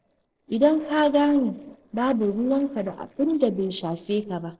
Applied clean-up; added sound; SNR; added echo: neural separator model SepFormer DNS4.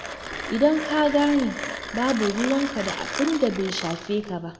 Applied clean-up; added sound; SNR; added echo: none; Mechanisms; 9 dB; reverberation time 1.1 s.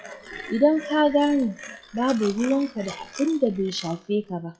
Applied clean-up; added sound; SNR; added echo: classical method WPE with log-MMSE.